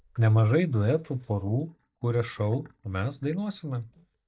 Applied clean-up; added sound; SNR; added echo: neural mask model DeepFilterNet 3.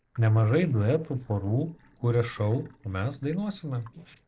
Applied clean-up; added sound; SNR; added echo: neural separator model SepFormer DNS4.